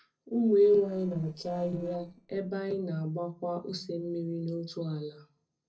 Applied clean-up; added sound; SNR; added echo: neural separator model SepFormer DNS4.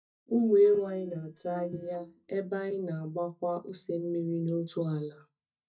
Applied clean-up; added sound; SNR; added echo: neural mask model DeepFilterNet 3.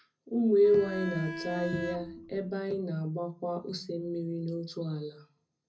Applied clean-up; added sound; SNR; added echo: none; Bowed string instrument; 9 dB; reverberation time 0.4 s.